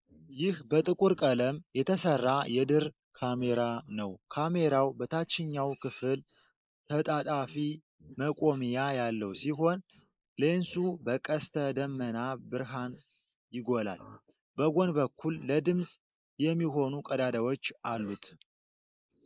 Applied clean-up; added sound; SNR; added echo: neural mask model Resemble Enhance denoiser.